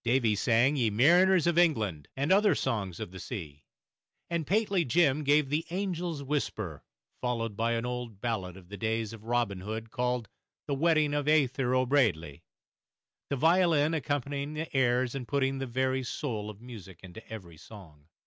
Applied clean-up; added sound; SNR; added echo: none; none; none; none.